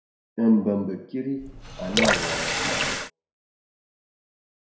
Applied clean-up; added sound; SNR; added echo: none; Water tap, faucet / Water; -3 dB; reverberation time 0.6 s.